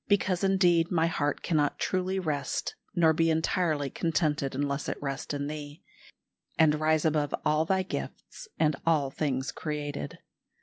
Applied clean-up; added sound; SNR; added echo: none; none; none; none.